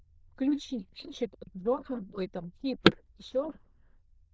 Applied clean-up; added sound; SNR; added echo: neural diffusion model UNIVERSE++.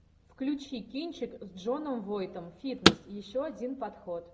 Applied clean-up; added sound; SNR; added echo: none; Car; -4 dB; none.